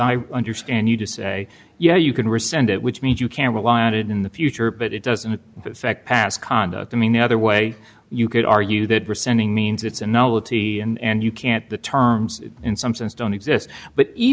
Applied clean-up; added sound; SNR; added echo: none; none; none; none.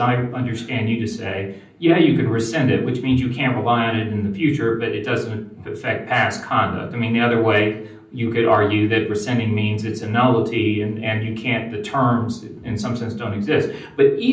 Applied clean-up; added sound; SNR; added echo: none; none; none; reverberation time 0.6 s.